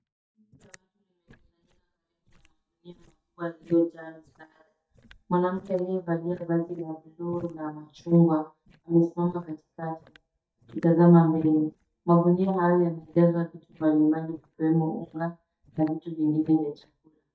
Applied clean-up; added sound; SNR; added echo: neural mask model DeepFilterNet 3.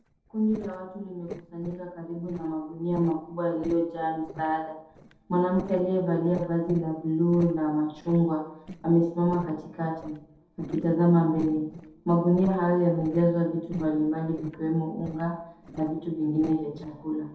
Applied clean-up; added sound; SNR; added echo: neural separator model SepFormer DNS4.